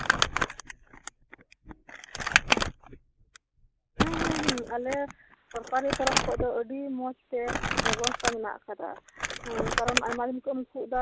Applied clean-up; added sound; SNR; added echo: none; Crumpling, crinkling; -3 dB; none.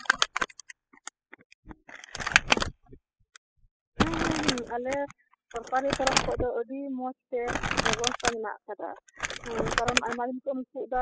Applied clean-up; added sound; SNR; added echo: classical method spectral subtraction.